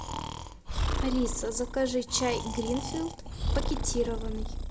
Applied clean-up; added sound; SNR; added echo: none; Breathing; 0 dB; reverberation time 2.4 s.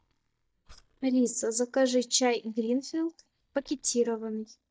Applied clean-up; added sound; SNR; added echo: neural mask model DeepFilterNet 3.